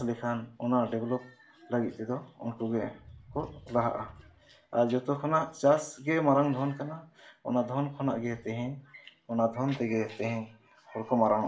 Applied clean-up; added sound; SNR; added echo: none; none; none; reverberation time 0.4 s.